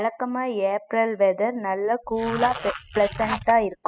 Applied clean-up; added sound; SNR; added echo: classical method spectral subtraction.